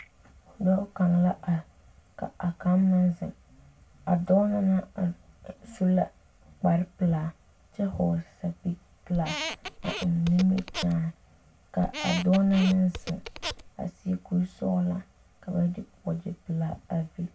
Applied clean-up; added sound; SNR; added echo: none; Squeak; 9 dB; reverberation time 0.2 s.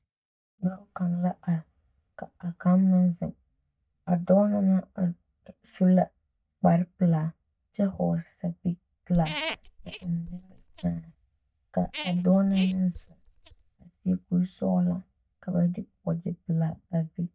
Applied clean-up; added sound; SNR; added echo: neural mask model DeepFilterNet 3.